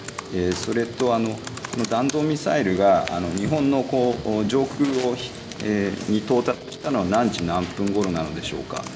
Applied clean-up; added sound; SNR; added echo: none; Guitar; 17 dB; none.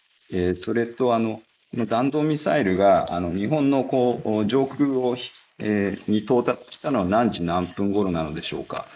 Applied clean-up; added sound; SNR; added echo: neural mask model Resemble Enhance denoiser.